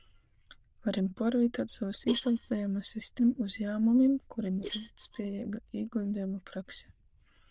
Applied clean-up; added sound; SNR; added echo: neural diffusion model UNIVERSE++.